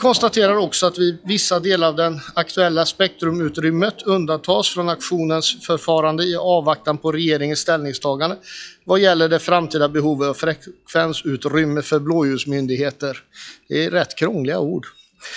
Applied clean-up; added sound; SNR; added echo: classical method log-MMSE.